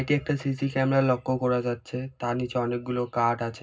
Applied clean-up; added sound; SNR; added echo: none; none; none; reverberation time 0.4 s.